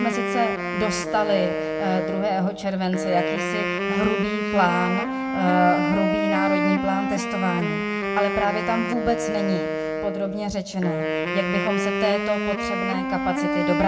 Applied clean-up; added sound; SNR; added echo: none; Wind instrument, woodwind instrument; 1 dB; reverberation time 0.6 s.